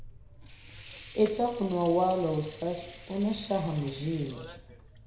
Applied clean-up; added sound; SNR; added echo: none; Sink (filling or washing) / Water; 13 dB; reverberation time 0.6 s.